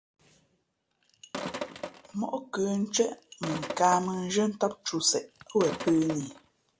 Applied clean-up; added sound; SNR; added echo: none; Sink (filling or washing); 10 dB; none.